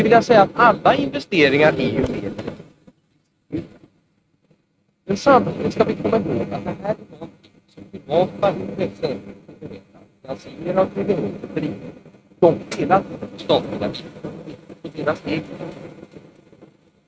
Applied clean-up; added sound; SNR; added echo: neural mask model RNNoise.